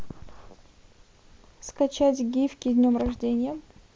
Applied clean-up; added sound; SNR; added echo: none; none; none; none.